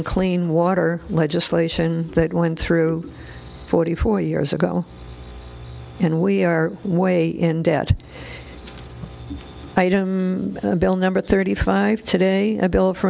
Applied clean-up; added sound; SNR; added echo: none; none; none; none.